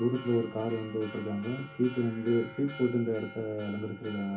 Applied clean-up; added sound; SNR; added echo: none; Church bell; 16 dB; reverberation time 0.3 s.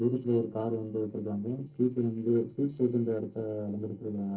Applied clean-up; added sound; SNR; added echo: neural separator model SepFormer DNS4.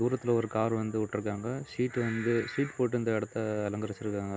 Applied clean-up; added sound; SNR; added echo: none; none; none; none.